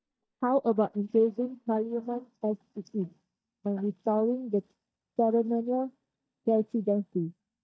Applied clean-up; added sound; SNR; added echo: neural mask model DeepFilterNet 3.